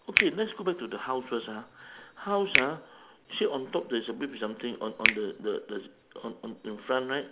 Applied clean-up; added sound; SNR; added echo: none; Finger snapping; 2 dB; none.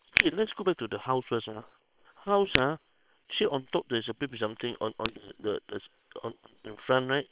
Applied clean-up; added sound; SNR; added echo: neural separator model SepFormer WHAM!.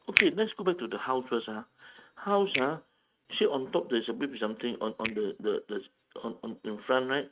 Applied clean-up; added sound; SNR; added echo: neural mask model RNNoise.